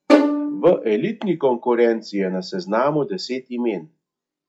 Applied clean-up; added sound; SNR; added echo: classical method log-MMSE.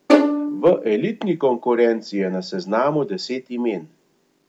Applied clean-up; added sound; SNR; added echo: none; Bowed string instrument; 1 dB; none.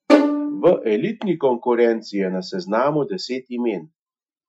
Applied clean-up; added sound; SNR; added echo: classical method Wiener filter.